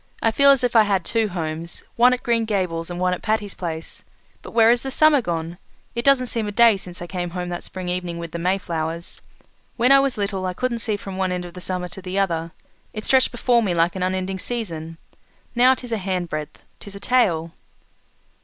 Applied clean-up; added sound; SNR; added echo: none; none; none; none.